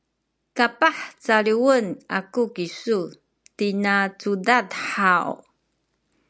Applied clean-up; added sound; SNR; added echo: none; none; none; none.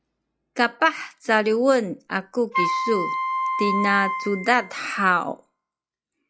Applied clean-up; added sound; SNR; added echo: classical method log-MMSE.